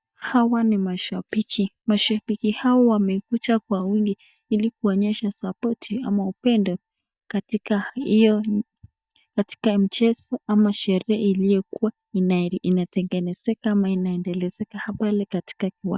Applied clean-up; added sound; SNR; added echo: neural mask model DeepFilterNet 3.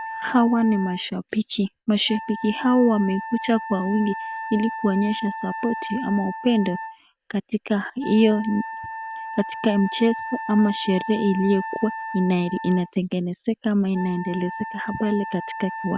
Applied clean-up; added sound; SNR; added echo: none; Wind instrument, woodwind instrument; 10 dB; none.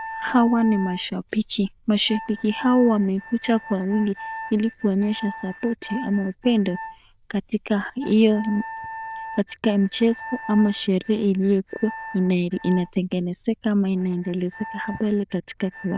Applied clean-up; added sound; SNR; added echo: neural diffusion model UNIVERSE++.